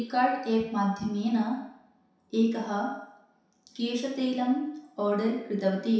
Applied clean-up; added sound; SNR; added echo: none; none; none; reverberation time 0.7 s.